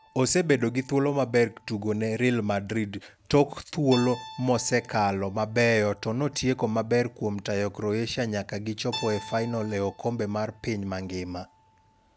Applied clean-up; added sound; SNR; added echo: none; Keyboard (musical); 20 dB; none.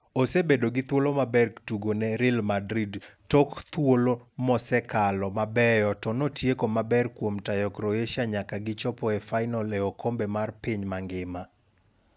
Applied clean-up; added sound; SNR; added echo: none; none; none; none.